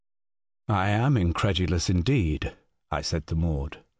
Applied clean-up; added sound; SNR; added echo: none; none; none; none.